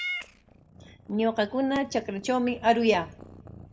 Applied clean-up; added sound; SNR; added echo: none; Meow / Purr; 14 dB; reverberation time 0.4 s.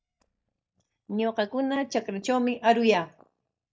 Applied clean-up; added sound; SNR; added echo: neural mask model DeepFilterNet 3.